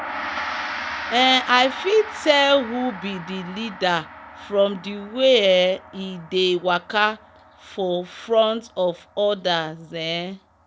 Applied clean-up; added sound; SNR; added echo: none; Gong; 13 dB; none.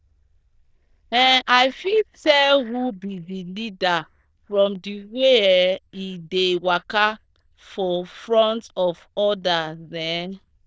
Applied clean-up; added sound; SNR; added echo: neural diffusion model UNIVERSE++.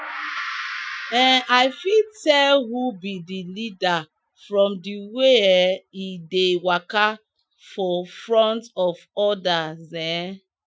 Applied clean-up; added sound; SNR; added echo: classical method Wiener filter.